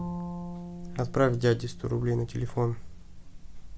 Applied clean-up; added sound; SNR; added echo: none; Bowed string instrument; 12 dB; none.